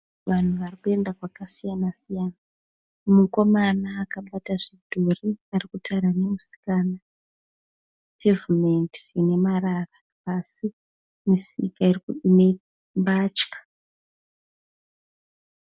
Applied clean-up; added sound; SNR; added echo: none; none; none; none.